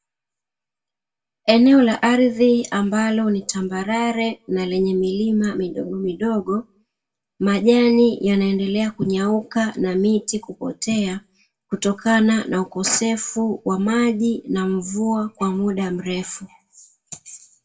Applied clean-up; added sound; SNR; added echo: none; none; none; reverberation time 0.1 s.